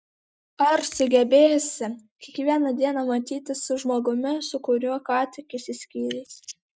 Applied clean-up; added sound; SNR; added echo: neural mask model DeepFilterNet 3.